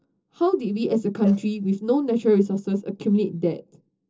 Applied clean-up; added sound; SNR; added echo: neural separator model SepFormer DNS4.